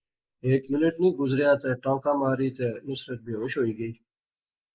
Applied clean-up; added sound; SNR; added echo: neural mask model Resemble Enhance denoiser.